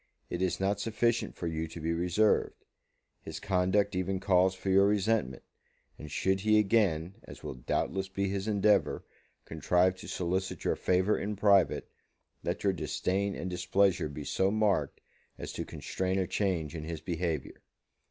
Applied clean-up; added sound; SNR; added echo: none; none; none; none.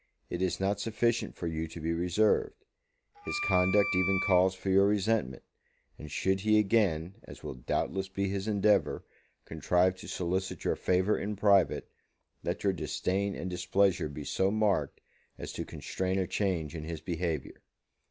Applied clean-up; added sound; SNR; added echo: none; Wind instrument, woodwind instrument; 4 dB; none.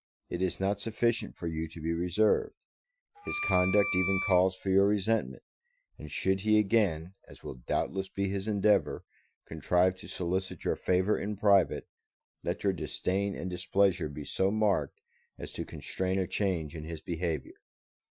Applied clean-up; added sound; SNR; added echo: classical method Wiener filter.